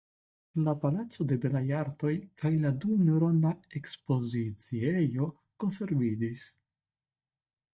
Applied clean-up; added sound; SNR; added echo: neural mask model DeepFilterNet 3.